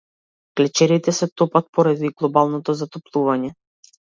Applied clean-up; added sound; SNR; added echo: none; none; none; none.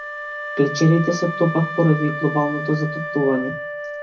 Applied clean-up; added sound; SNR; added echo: none; Wind instrument, woodwind instrument; 8 dB; reverberation time 0.4 s.